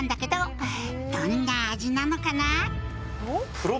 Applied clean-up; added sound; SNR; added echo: none; none; none; none.